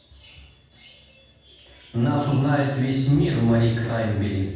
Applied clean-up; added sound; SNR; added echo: none; none; none; reverberation time 1.2 s.